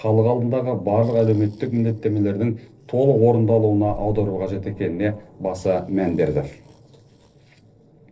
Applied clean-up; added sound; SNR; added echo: neural separator model SepFormer DNS4.